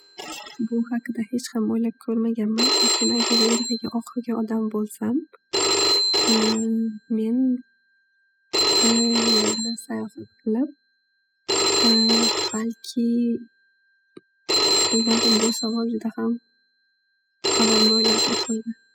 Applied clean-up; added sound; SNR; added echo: classical method spectral subtraction.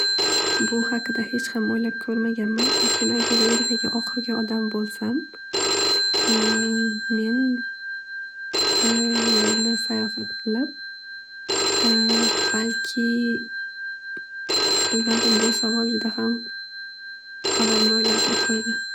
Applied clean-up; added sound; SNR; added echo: none; Telephone; -2 dB; none.